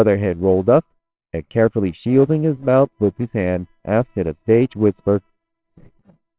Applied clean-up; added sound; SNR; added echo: neural separator model SepFormer WHAMR!.